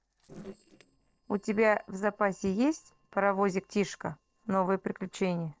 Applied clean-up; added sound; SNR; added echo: neural separator model SepFormer DNS4.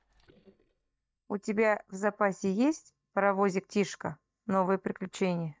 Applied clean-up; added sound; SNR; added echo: neural mask model DeepFilterNet 3.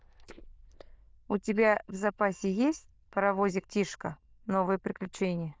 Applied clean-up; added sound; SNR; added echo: neural diffusion model UNIVERSE++.